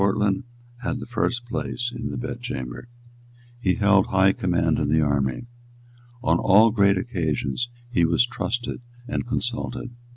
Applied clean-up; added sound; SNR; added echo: none; none; none; none.